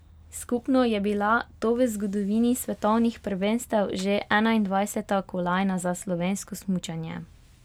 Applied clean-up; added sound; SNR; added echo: none; none; none; none.